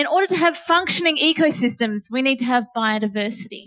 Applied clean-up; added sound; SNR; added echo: classical method Wiener filter.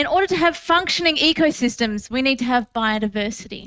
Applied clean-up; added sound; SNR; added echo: neural mask model RNNoise.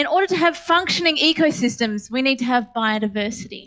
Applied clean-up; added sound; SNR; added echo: classical method log-MMSE.